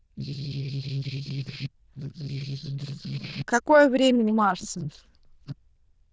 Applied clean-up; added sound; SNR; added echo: neural diffusion model UNIVERSE++.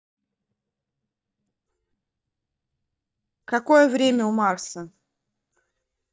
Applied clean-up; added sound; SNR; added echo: neural mask model DeepFilterNet 3.